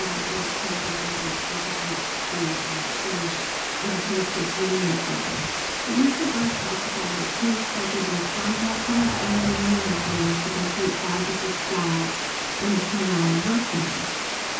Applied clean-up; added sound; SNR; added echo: none; Water; 0 dB; reverberation time 0.6 s.